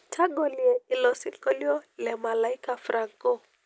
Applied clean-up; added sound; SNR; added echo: none; none; none; none.